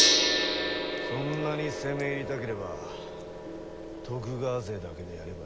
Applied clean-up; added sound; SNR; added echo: none; Gong; -4 dB; none.